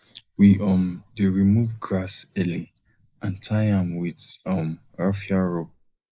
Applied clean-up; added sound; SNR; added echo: neural mask model Resemble Enhance denoiser.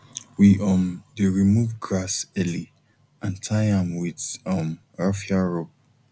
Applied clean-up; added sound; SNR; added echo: none; none; none; none.